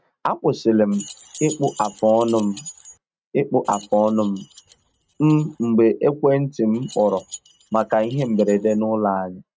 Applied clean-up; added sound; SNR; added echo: neural mask model RNNoise.